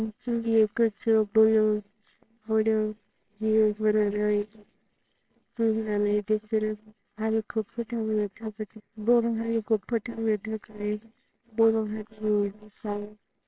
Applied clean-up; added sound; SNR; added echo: neural separator model SepFormer WHAMR!.